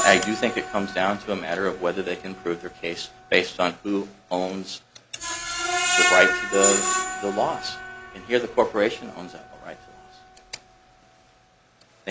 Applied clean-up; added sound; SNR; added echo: none; Screech; 3 dB; none.